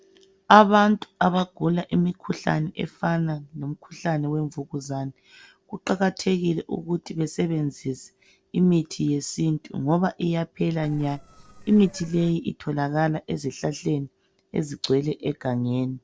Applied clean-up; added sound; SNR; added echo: neural separator model SepFormer DNS4.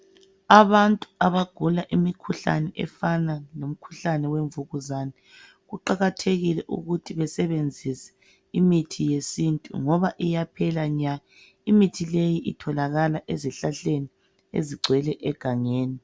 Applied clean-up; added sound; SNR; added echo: none; none; none; none.